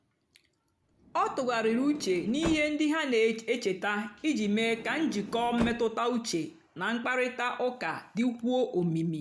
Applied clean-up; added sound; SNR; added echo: none; Sliding door; 13 dB; none.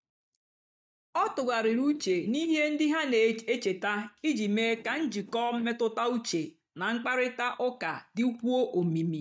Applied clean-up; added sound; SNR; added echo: neural mask model DeepFilterNet 3.